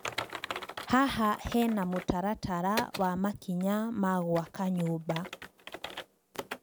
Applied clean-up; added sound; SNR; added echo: none; Typing; 11 dB; none.